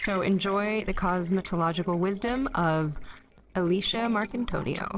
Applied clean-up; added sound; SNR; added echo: neural separator model SepFormer DNS4.